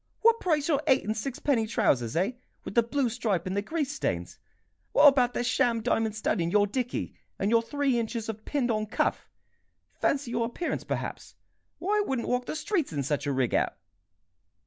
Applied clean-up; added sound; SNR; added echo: none; none; none; none.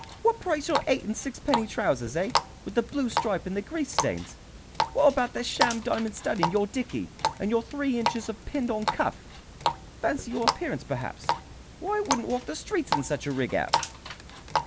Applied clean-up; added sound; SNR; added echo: none; Water tap, faucet; 4 dB; none.